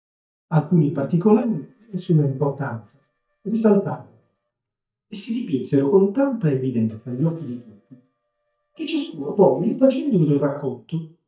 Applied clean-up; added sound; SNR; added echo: neural mask model DeepFilterNet 3.